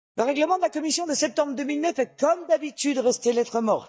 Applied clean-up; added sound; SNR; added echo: neural mask model DeepFilterNet 3.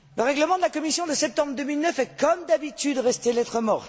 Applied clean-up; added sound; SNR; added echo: none; none; none; none.